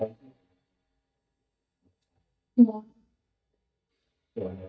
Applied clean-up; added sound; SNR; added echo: neural mask model DeepFilterNet 3.